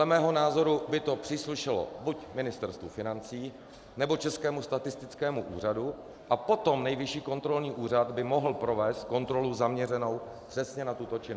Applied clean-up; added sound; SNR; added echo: none; none; none; none.